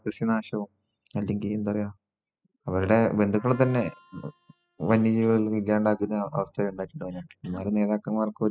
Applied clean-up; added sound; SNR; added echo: classical method spectral subtraction.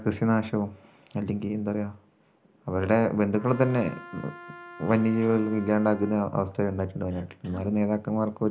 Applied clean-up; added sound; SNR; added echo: none; Cough + Trumpet; 18 dB; none.